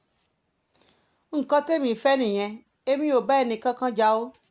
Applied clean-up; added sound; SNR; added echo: none; none; none; none.